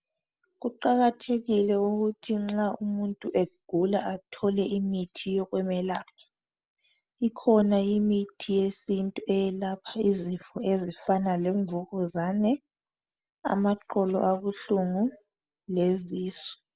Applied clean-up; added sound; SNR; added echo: none; none; none; none.